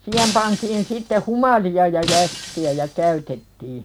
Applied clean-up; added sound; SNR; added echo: none; Shatter; 10 dB; none.